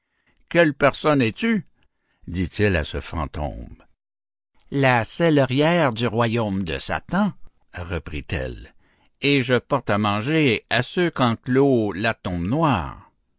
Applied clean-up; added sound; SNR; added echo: none; none; none; none.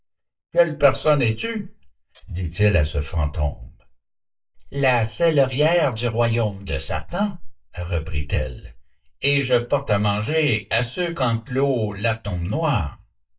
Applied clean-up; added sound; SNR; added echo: neural mask model DeepFilterNet 3.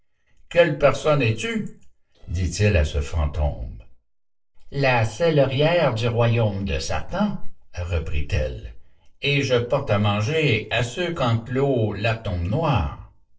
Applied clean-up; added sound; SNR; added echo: neural separator model SepFormer DNS4.